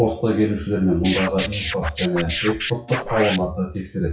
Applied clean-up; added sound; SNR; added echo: classical method WPE with log-MMSE.